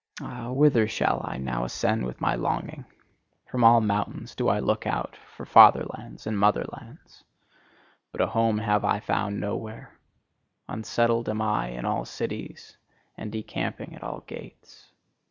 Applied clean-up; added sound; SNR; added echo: none; none; none; none.